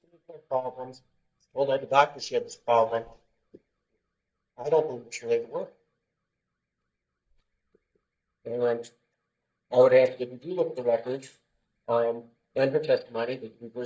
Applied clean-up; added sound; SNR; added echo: neural mask model DeepFilterNet 3.